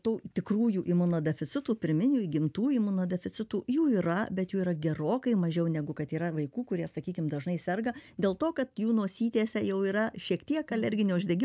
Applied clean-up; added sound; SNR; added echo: none; none; none; none.